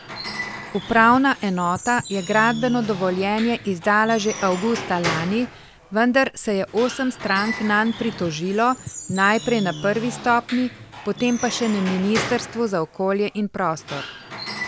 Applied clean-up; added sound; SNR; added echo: none; Squeak / Wood; 12 dB; none.